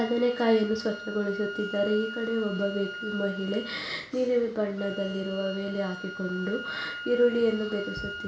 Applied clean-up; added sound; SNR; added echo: none; Wind instrument, woodwind instrument; 11 dB; reverberation time 0.4 s.